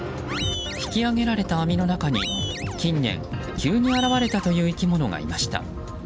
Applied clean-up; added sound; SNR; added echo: none; Animal; 12 dB; none.